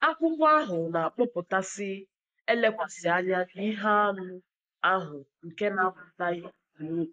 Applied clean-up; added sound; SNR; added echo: neural mask model Resemble Enhance denoiser.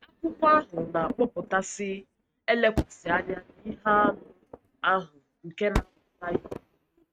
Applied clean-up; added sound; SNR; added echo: neural mask model RNNoise.